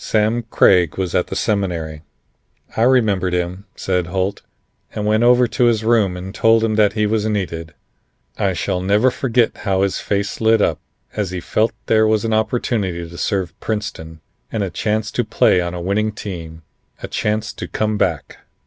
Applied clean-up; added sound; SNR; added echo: none; none; none; none.